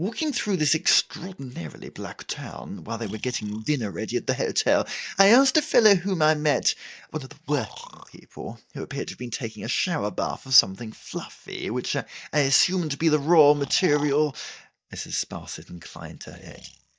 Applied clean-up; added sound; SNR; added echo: neural mask model DeepFilterNet 3.